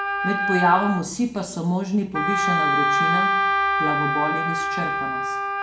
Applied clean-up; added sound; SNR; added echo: none; Wind instrument, woodwind instrument; -2 dB; reverberation time 0.6 s.